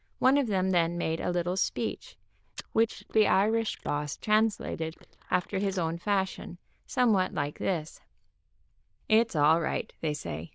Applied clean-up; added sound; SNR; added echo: neural diffusion model UNIVERSE++.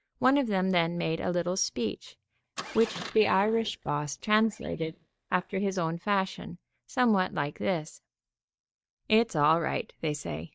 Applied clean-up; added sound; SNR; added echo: neural mask model DeepFilterNet 3.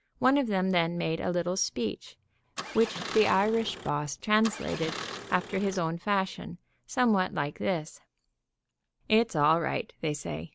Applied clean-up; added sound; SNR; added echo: none; Engine starting; 11 dB; none.